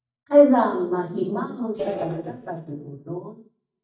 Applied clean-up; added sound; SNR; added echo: neural mask model DeepFilterNet 3.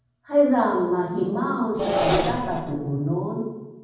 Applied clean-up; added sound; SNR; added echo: none; Engine; 6 dB; reverberation time 1.2 s.